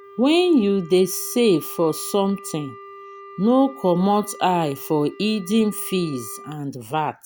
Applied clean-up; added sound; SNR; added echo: none; Wind instrument, woodwind instrument; 20 dB; none.